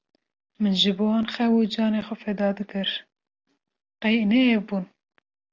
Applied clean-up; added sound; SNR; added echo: none; none; none; none.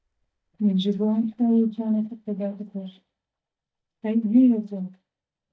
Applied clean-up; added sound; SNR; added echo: neural mask model DeepFilterNet 3.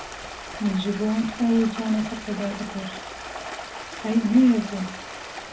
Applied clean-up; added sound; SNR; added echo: none; Stream; 11 dB; reverberation time 0.4 s.